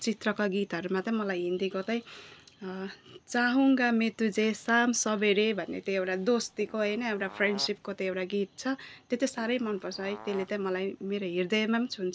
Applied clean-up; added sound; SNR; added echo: none; Fart; 19 dB; none.